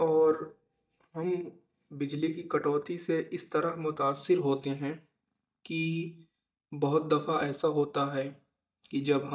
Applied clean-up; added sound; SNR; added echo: neural mask model DeepFilterNet 3.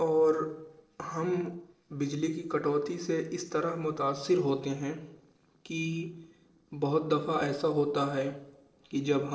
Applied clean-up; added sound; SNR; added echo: neural separator model SepFormer DNS4.